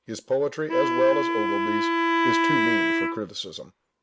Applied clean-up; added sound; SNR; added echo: none; Wind instrument, woodwind instrument; -3 dB; none.